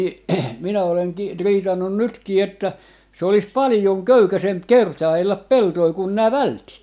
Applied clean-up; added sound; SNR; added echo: none; none; none; none.